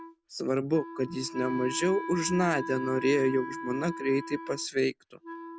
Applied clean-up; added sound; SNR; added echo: none; Wind instrument, woodwind instrument; 10 dB; none.